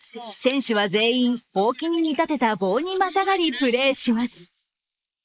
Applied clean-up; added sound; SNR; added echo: neural mask model Resemble Enhance denoiser.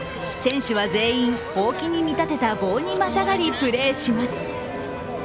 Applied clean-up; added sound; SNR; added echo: none; none; none; none.